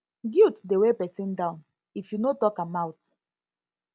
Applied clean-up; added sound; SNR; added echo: none; none; none; none.